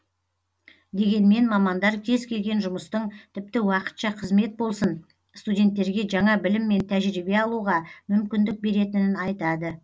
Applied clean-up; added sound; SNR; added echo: none; none; none; none.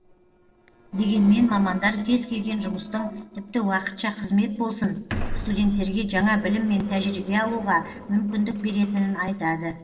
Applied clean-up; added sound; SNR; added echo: neural separator model SepFormer DNS4.